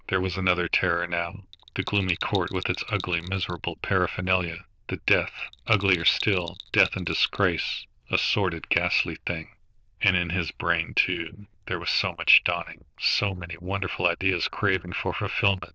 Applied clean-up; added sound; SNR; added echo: neural diffusion model UNIVERSE++.